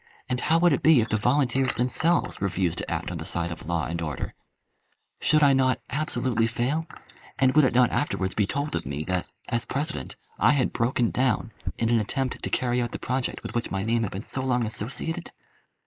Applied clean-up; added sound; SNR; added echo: neural mask model Resemble Enhance denoiser.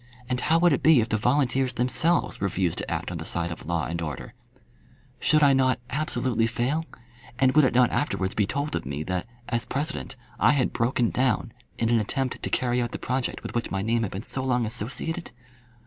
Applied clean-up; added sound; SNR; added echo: none; none; none; none.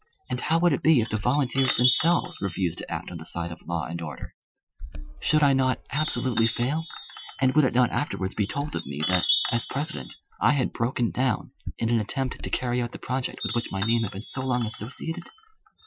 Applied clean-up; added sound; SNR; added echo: classical method Wiener filter.